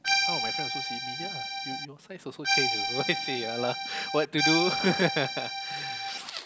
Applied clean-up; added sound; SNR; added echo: none; Accordion; -2 dB; none.